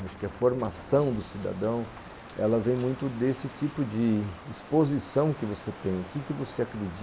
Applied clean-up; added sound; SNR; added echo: none; Crow; 16 dB; none.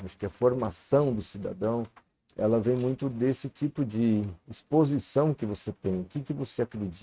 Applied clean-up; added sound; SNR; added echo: neural mask model RNNoise.